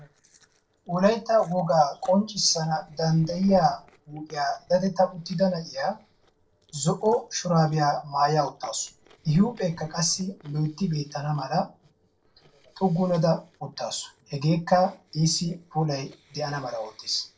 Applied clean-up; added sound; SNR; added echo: neural separator model SepFormer DNS4.